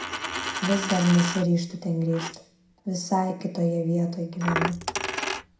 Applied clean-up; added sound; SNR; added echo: none; Coin (dropping); 7 dB; reverberation time 0.5 s.